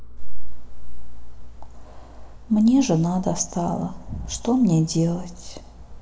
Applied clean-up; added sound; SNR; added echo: none; Engine; 19 dB; reverberation time 0.7 s.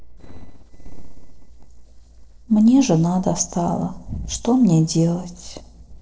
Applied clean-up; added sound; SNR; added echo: neural separator model SepFormer DNS4.